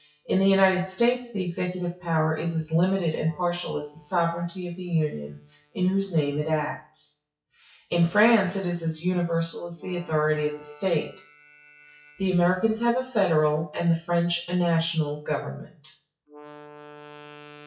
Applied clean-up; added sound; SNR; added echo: classical method WPE with log-MMSE.